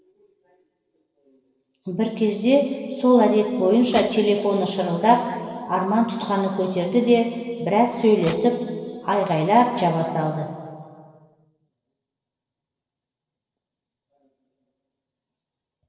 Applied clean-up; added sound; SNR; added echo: neural separator model SepFormer DNS4.